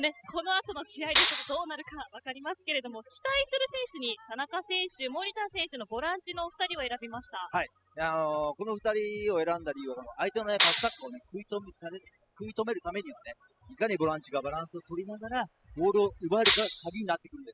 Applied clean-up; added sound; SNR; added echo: classical method spectral subtraction.